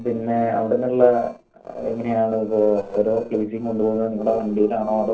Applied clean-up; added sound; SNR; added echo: neural separator model SepFormer DNS4.